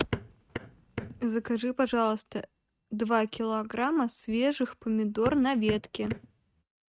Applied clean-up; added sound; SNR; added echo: neural mask model RNNoise.